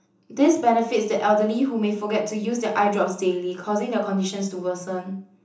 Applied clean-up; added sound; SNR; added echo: none; none; none; reverberation time 0.7 s.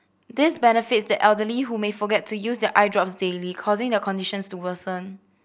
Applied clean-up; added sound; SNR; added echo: none; none; none; none.